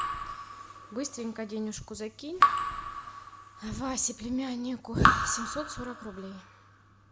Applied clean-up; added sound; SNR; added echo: none; Raindrop / Drip; -3 dB; none.